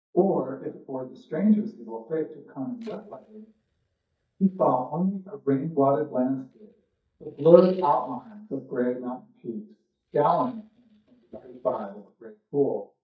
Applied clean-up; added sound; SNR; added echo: neural mask model DeepFilterNet 3.